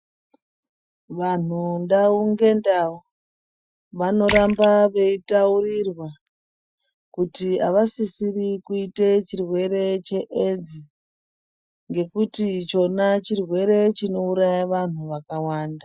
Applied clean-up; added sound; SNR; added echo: classical method Wiener filter.